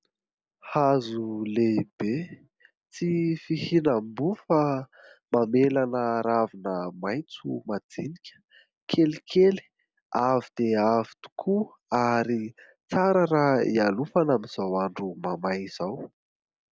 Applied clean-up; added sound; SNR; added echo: none; none; none; none.